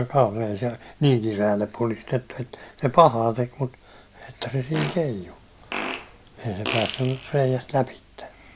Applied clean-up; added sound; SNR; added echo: none; Fart; 10 dB; none.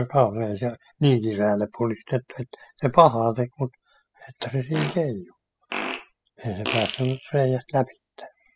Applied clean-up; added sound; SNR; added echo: classical method spectral subtraction.